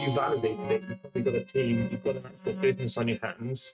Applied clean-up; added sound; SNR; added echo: neural mask model RNNoise.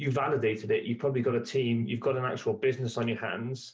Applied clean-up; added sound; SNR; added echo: none; none; none; none.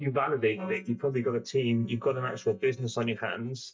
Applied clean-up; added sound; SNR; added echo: neural mask model DeepFilterNet 3.